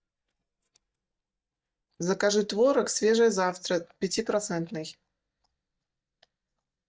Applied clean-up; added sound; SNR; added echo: neural mask model DeepFilterNet 3.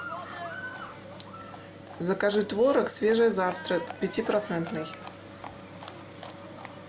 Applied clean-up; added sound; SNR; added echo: none; Livestock, farm animals, working animals; 13 dB; none.